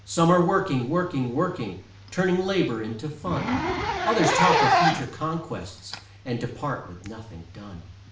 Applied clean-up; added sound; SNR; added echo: none; Zipper (clothing); 3 dB; reverberation time 0.5 s.